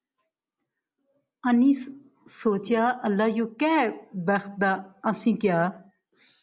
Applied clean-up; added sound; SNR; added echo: none; none; none; none.